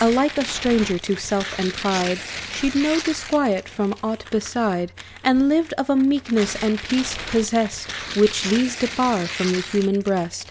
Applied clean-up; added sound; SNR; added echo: none; Tearing; 11 dB; none.